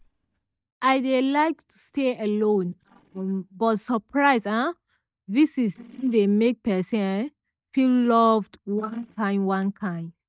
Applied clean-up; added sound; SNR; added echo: neural mask model DeepFilterNet 3.